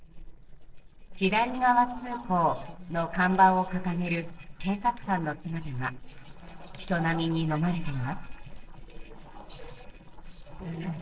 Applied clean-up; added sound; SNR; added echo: neural separator model SepFormer DNS4.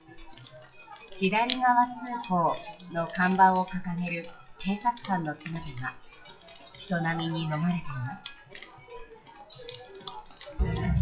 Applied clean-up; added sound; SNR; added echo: classical method WPE with log-MMSE.